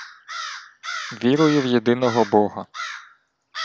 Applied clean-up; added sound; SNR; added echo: none; Crow; 11 dB; none.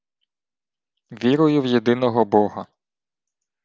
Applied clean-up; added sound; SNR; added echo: none; none; none; none.